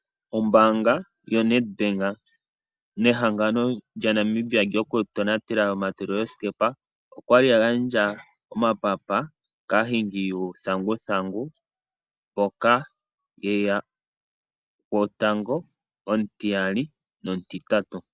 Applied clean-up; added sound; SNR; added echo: none; none; none; none.